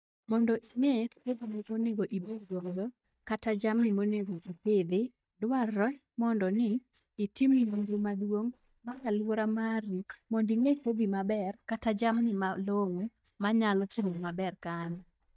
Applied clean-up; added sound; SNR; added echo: neural mask model DeepFilterNet 3.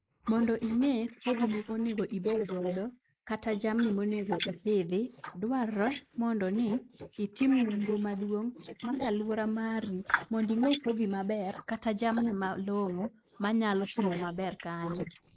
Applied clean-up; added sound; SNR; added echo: neural mask model Resemble Enhance denoiser.